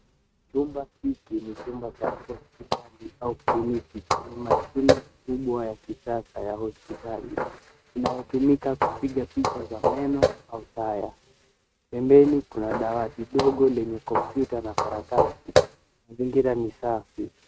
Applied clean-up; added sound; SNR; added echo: neural mask model RNNoise.